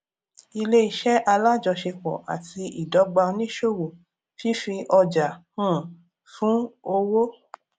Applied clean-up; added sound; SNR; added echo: none; none; none; none.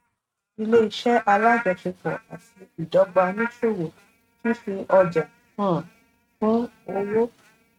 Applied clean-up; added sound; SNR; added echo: neural mask model RNNoise.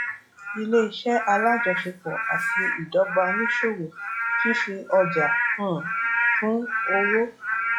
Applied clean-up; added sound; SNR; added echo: classical method log-MMSE.